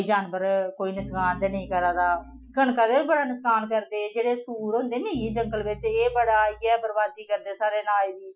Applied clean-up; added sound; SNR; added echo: classical method Wiener filter.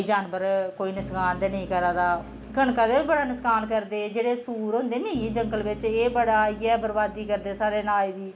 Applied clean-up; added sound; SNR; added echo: none; Piano; 15 dB; none.